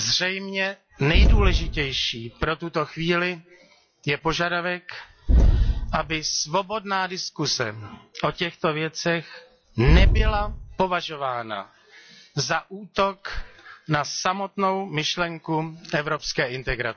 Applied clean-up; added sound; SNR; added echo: classical method log-MMSE.